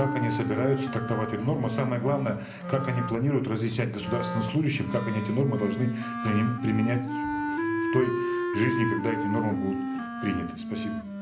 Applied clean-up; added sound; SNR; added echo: none; Wind instrument, woodwind instrument; 3 dB; reverberation time 0.5 s.